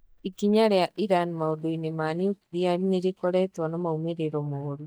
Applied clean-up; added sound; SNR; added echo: neural mask model DeepFilterNet 3.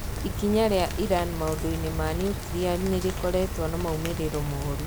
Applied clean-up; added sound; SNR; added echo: none; Rain; 4 dB; none.